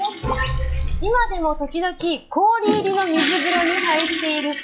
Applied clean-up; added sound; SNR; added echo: classical method log-MMSE.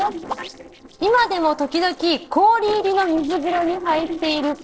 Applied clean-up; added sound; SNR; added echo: neural separator model SepFormer DNS4.